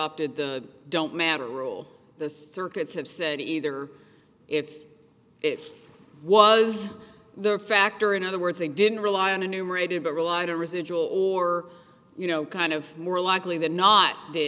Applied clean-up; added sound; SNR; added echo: none; none; none; none.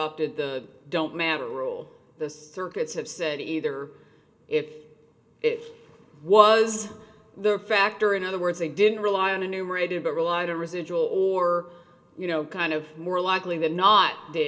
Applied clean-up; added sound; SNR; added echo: none; none; none; reverberation time 0.2 s.